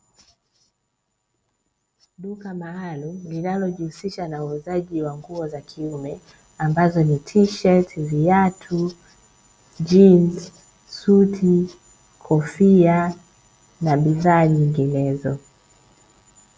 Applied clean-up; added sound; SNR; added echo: none; none; none; none.